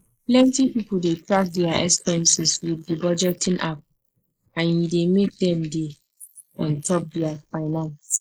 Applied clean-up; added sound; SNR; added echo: neural mask model Resemble Enhance denoiser.